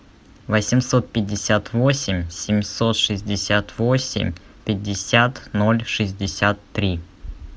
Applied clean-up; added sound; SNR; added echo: none; none; none; none.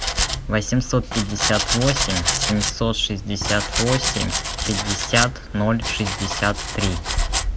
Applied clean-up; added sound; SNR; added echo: none; Domestic sounds, home sounds; 1 dB; none.